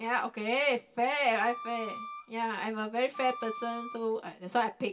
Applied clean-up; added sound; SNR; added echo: none; Wind instrument, woodwind instrument; 12 dB; reverberation time 0.2 s.